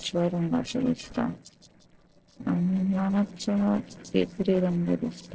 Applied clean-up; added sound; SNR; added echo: neural separator model SepFormer DNS4.